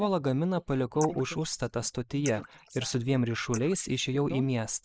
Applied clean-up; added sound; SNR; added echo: neural mask model Resemble Enhance denoiser.